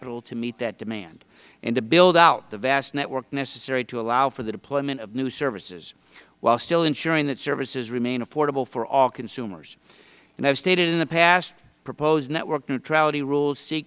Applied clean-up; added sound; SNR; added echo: none; none; none; none.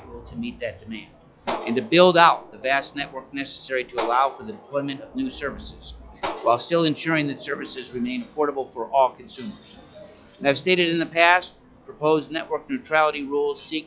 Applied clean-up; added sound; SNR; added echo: classical method log-MMSE.